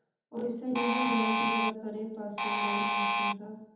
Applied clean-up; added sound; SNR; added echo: none; Alarm; -5 dB; reverberation time 1.1 s.